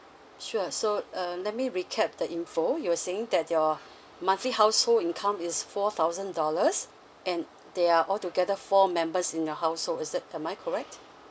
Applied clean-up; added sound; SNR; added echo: none; none; none; none.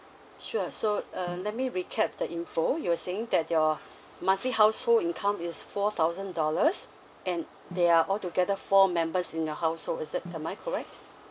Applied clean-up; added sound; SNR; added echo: none; Snare drum; 18 dB; none.